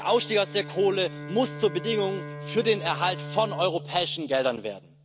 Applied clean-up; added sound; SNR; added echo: none; Bowed string instrument; 12 dB; none.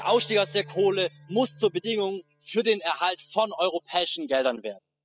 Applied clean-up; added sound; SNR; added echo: classical method spectral subtraction.